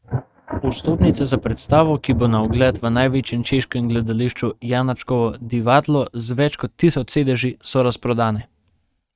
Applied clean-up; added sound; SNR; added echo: neural mask model RNNoise.